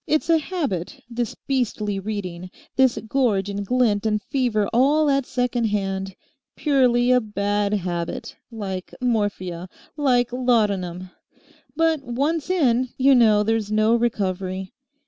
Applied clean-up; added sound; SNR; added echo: none; none; none; none.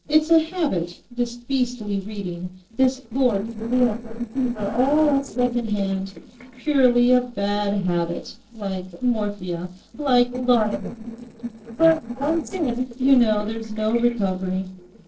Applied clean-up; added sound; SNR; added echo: neural separator model SepFormer DNS4.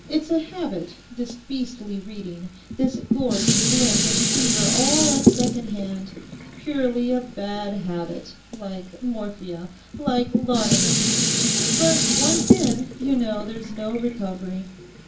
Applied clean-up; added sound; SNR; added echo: none; Dishes, pots, and pans; -3 dB; reverberation time 0.3 s.